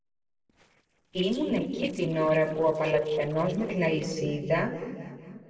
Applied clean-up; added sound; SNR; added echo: neural separator model SepFormer DNS4.